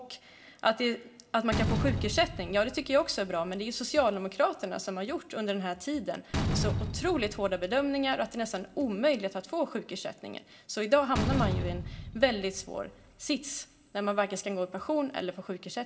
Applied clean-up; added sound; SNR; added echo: none; Slam; 7 dB; reverberation time 0.3 s.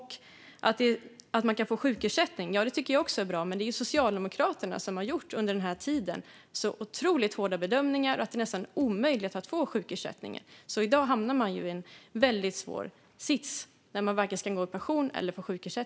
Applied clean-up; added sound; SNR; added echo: none; none; none; none.